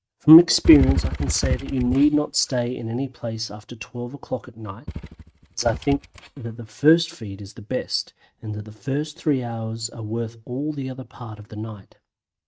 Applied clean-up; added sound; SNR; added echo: neural mask model RNNoise.